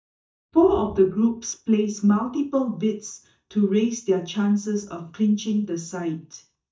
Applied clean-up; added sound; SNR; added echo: neural mask model DeepFilterNet 3.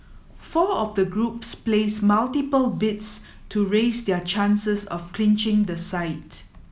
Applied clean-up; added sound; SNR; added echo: none; none; none; none.